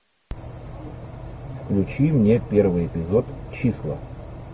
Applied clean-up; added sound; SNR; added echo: none; none; none; none.